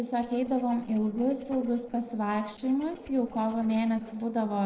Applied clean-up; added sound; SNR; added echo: neural separator model SepFormer DNS4.